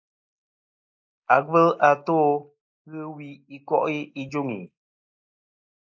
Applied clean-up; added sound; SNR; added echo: neural mask model Resemble Enhance denoiser.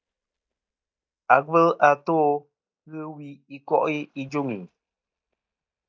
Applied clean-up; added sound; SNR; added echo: neural mask model DeepFilterNet 3.